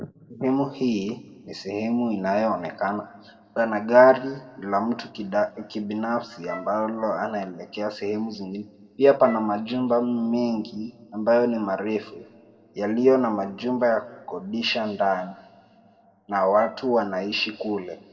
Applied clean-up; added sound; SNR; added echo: none; Wind instrument, woodwind instrument; 17 dB; reverberation time 1.3 s.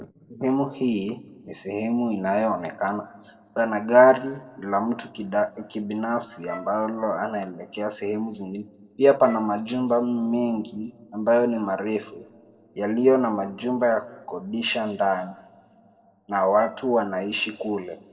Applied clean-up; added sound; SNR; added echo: neural separator model SepFormer DNS4.